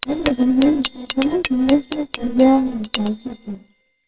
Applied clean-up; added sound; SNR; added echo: neural separator model SepFormer WHAMR!.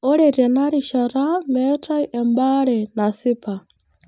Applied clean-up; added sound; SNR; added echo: none; none; none; none.